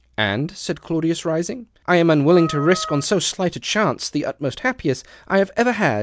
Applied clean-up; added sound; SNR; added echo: none; Wind instrument, woodwind instrument; 13 dB; none.